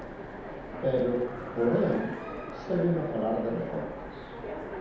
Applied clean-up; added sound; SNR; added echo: none; Train; 8 dB; reverberation time 0.9 s.